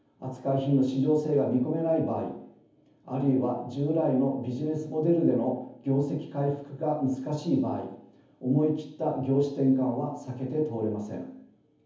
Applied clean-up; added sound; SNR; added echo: none; none; none; reverberation time 0.7 s.